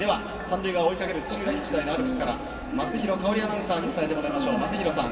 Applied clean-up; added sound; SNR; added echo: none; Mallet percussion; 15 dB; reverberation time 2.1 s.